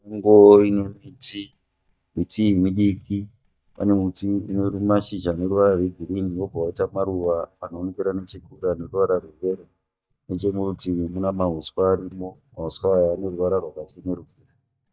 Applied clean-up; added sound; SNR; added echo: neural mask model DeepFilterNet 3.